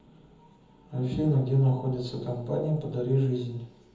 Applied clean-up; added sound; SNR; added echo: none; none; none; reverberation time 1.0 s.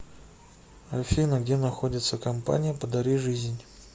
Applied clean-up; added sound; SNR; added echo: none; none; none; none.